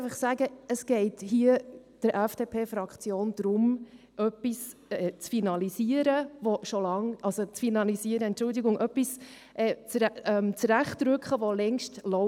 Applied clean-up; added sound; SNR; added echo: none; none; none; none.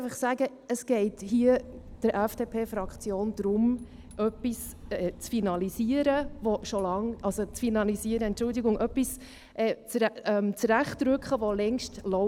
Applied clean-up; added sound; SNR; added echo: none; Engine / Boat, Water vehicle; 18 dB; none.